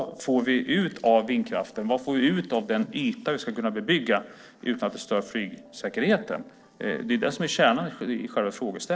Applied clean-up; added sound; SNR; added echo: neural separator model SepFormer DNS4.